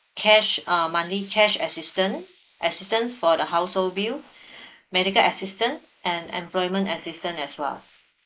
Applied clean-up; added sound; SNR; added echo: neural mask model Resemble Enhance denoiser.